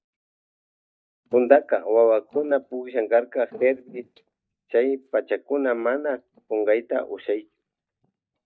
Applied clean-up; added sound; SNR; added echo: neural mask model DeepFilterNet 3.